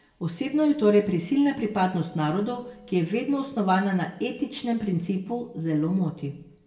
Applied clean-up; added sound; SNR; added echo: none; none; none; reverberation time 0.2 s.